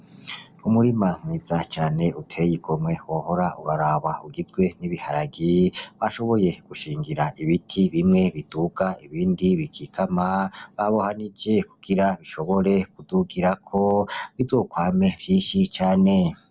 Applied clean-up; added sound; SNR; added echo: none; none; none; none.